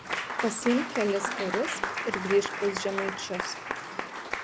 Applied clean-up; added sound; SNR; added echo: none; Applause / Crowd; 3 dB; none.